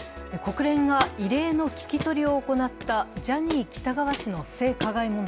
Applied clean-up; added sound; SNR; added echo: none; Walk, footsteps; 13 dB; none.